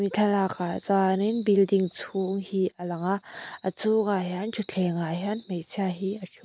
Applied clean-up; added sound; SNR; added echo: none; none; none; none.